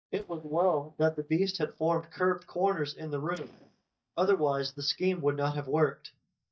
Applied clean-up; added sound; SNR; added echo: neural mask model DeepFilterNet 3.